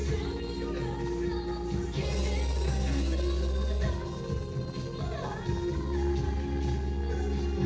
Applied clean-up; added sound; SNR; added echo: neural separator model SepFormer DNS4.